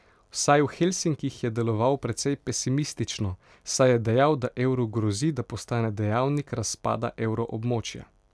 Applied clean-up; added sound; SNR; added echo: none; none; none; none.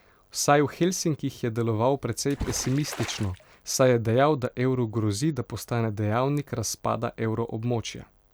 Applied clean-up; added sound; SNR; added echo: none; Water / Splash, splatter; 13 dB; none.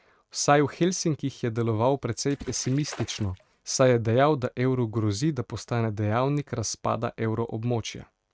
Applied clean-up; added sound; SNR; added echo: neural mask model RNNoise.